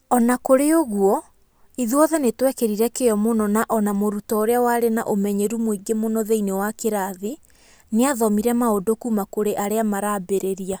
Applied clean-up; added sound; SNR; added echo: none; none; none; none.